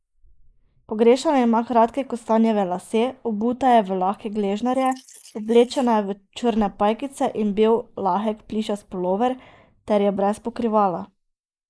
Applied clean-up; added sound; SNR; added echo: neural mask model Resemble Enhance denoiser.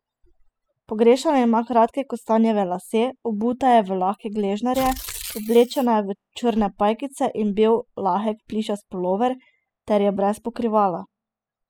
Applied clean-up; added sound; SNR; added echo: classical method spectral subtraction.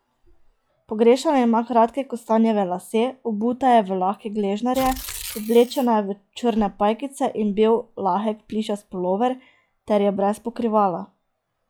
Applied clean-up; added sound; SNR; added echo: classical method log-MMSE.